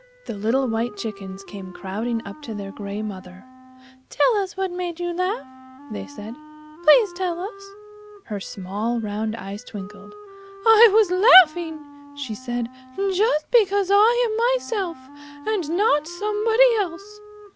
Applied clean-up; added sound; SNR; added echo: none; Wind instrument, woodwind instrument; 19 dB; none.